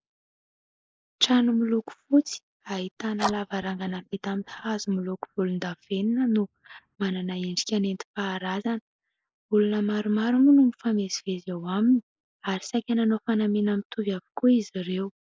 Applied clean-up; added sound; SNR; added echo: neural mask model Resemble Enhance denoiser.